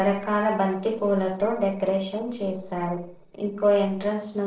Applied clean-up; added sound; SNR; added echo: neural separator model SepFormer DNS4.